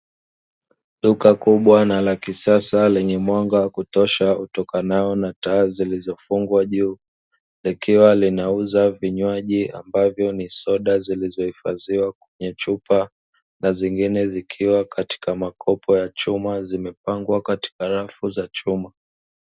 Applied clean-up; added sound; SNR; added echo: none; none; none; none.